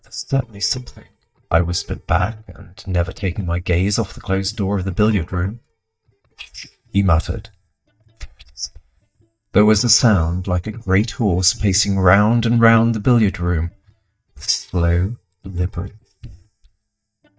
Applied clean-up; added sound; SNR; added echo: neural mask model DeepFilterNet 3.